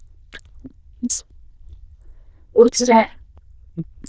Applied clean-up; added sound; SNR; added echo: neural diffusion model UNIVERSE++.